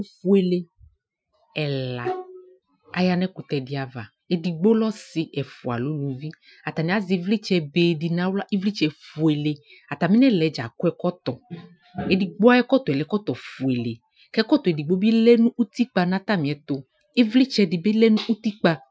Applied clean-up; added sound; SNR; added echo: classical method Wiener filter.